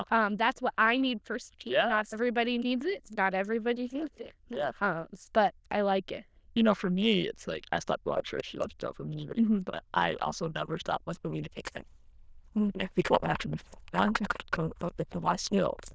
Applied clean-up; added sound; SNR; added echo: neural diffusion model UNIVERSE++.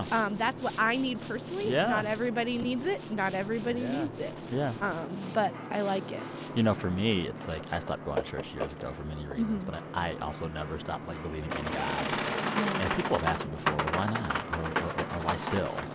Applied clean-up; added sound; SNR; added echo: none; Boat, Water vehicle; 4 dB; none.